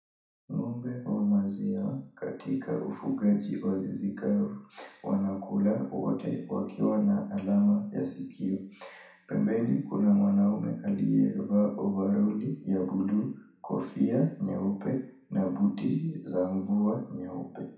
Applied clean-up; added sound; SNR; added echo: none; none; none; reverberation time 0.6 s.